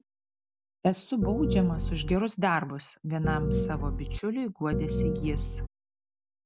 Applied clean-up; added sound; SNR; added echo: none; Piano; -1 dB; none.